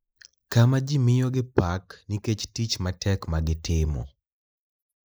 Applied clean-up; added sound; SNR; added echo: neural mask model Resemble Enhance denoiser.